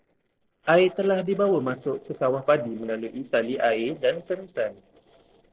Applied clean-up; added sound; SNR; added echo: neural separator model SepFormer DNS4.